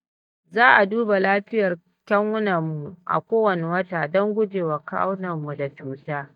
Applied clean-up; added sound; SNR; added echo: neural mask model DeepFilterNet 3.